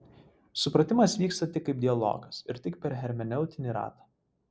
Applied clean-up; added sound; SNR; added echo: none; none; none; none.